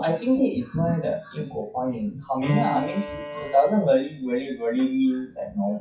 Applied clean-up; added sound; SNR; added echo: classical method WPE with log-MMSE.